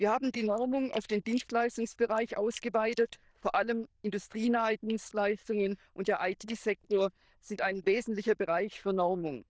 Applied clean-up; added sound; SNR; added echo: neural diffusion model UNIVERSE++.